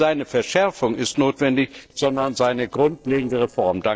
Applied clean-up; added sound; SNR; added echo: neural separator model SepFormer DNS4.